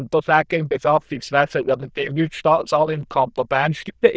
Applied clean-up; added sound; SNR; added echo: neural diffusion model UNIVERSE++.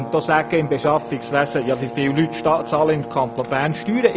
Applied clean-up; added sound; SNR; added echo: none; Brass instrument; 13 dB; none.